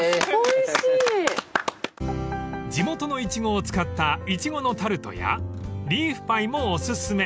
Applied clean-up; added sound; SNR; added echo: none; none; none; none.